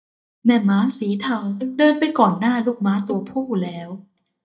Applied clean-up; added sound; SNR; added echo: neural mask model DeepFilterNet 3.